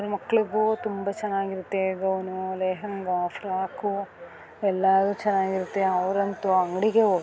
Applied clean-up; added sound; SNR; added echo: none; none; none; none.